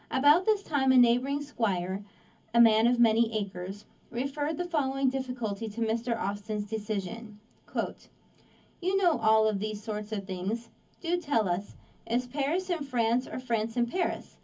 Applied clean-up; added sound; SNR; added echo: none; none; none; reverberation time 0.3 s.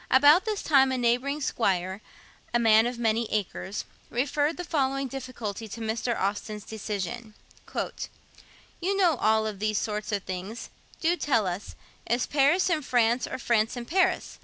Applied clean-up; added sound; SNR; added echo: none; none; none; none.